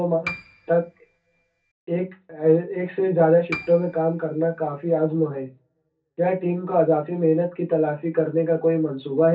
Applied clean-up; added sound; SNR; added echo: none; Piano; 16 dB; reverberation time 0.3 s.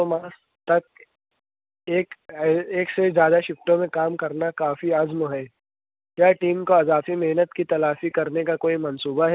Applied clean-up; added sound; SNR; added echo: none; none; none; none.